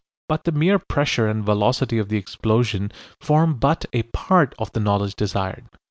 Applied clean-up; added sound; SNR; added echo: none; none; none; none.